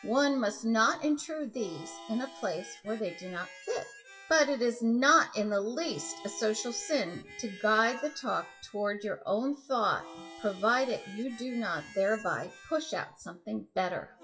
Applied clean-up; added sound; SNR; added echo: classical method WPE with log-MMSE.